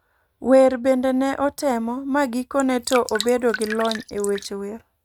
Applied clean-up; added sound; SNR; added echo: neural mask model RNNoise.